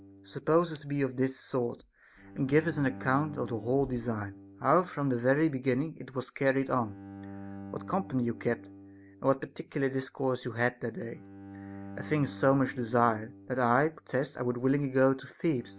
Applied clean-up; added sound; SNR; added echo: none; Bowed string instrument; 18 dB; none.